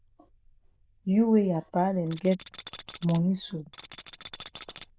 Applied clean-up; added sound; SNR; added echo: neural diffusion model UNIVERSE++.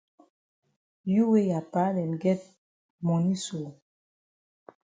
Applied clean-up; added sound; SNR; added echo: none; none; none; none.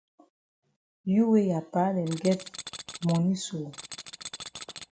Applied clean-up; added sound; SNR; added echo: none; Tools; 12 dB; none.